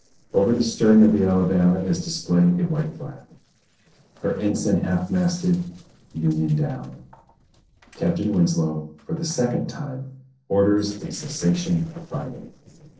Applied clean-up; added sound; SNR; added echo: neural separator model SepFormer DNS4.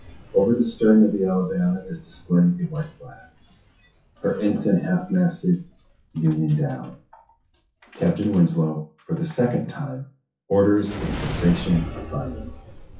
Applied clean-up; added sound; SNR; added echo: classical method WPE with log-MMSE.